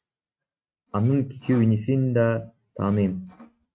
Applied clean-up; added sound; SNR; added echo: neural mask model RNNoise.